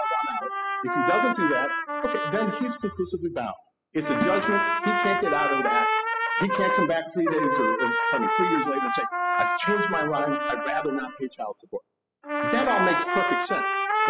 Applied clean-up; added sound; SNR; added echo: classical method spectral subtraction.